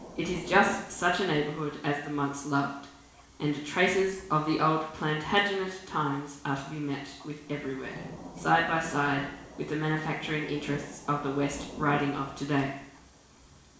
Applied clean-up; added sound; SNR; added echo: none; Thunder; 16 dB; reverberation time 0.7 s.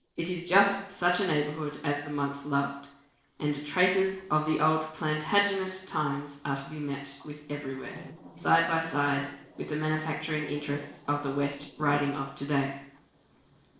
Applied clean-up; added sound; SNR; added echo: neural separator model SepFormer DNS4.